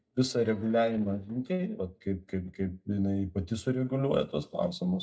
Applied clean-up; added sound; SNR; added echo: neural mask model DeepFilterNet 3.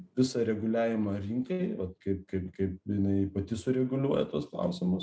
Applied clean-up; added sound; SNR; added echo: none; none; none; none.